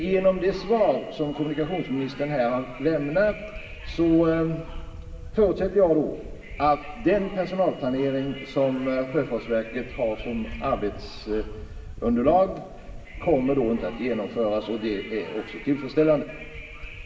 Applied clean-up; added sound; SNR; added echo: none; Wind; 14 dB; reverberation time 2.5 s.